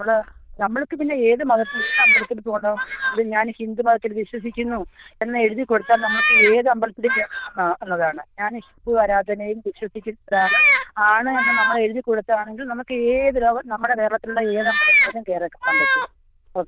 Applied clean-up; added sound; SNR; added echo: neural diffusion model UNIVERSE++.